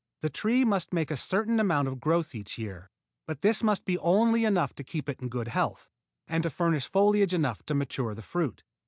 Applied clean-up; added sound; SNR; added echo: none; none; none; none.